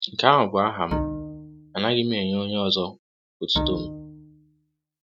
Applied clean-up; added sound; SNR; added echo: none; Bowed string instrument; 7 dB; none.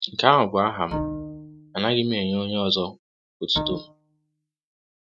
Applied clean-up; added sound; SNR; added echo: neural mask model RNNoise.